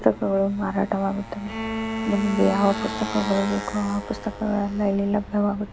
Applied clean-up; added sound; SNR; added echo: none; Bowed string instrument + Motorcycle; 8 dB; none.